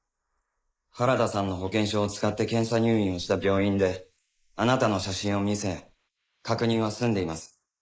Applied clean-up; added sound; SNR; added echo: neural mask model Resemble Enhance denoiser.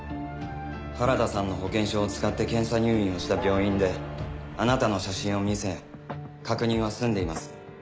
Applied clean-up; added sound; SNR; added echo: none; Train; 16 dB; none.